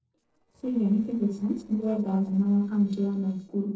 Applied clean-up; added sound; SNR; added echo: neural separator model SepFormer DNS4.